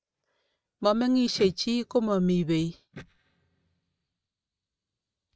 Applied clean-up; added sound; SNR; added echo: neural mask model DeepFilterNet 3.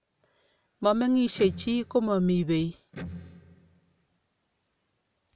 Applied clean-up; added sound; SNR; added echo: none; Electric guitar; 15 dB; none.